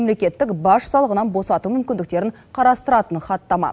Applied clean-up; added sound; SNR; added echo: none; none; none; none.